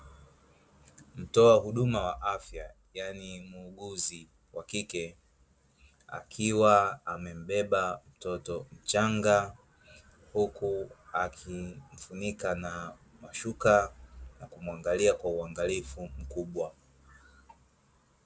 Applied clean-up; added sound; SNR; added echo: none; none; none; none.